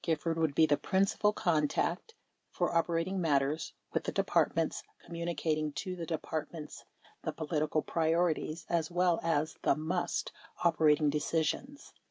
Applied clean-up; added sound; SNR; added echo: none; none; none; none.